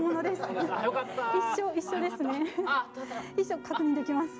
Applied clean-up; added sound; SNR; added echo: none; none; none; none.